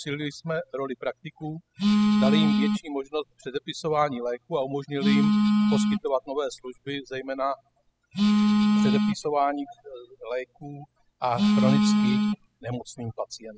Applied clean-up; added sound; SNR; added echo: classical method spectral subtraction.